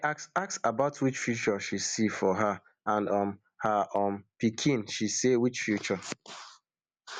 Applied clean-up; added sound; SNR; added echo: none; none; none; none.